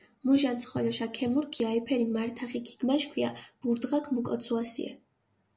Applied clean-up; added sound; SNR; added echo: none; none; none; none.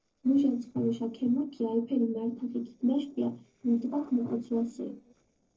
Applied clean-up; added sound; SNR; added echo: neural separator model SepFormer DNS4.